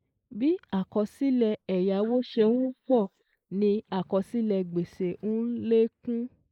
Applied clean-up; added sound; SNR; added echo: neural mask model Resemble Enhance denoiser.